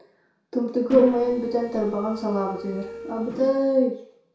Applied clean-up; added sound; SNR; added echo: none; Mechanisms; 14 dB; reverberation time 0.6 s.